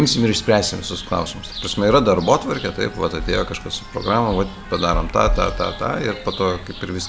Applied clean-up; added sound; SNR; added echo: none; Chirp, tweet; 17 dB; none.